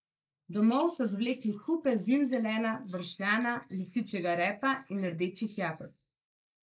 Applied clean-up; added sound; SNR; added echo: neural mask model Resemble Enhance denoiser.